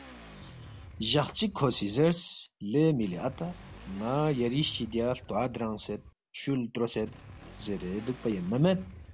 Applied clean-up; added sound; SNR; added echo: none; Motorcycle / Accelerating, revving, vroom; 18 dB; none.